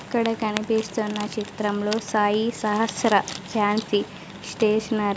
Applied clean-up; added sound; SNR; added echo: none; none; none; none.